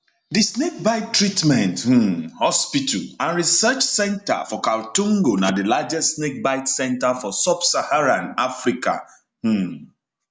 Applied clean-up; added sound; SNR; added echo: none; none; none; none.